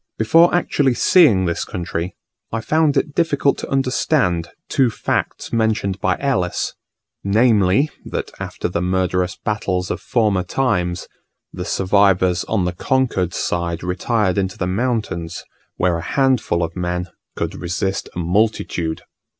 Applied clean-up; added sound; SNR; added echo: none; none; none; none.